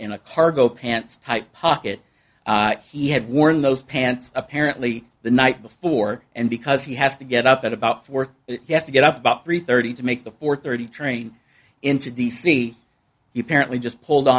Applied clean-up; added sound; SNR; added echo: none; none; none; none.